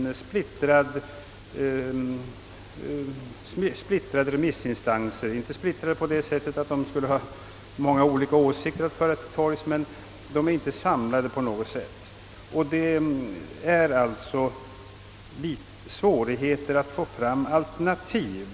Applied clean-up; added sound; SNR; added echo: none; none; none; none.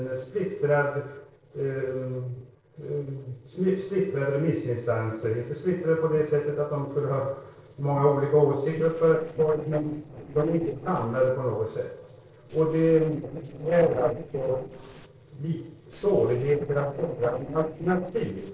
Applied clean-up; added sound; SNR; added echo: neural separator model SepFormer DNS4.